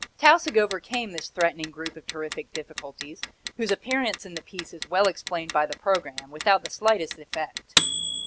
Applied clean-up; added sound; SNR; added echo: none; Clock; 7 dB; none.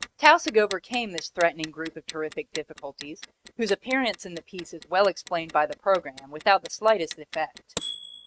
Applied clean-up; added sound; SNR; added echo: neural mask model RNNoise.